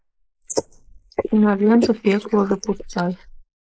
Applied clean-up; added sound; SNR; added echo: neural mask model Resemble Enhance denoiser.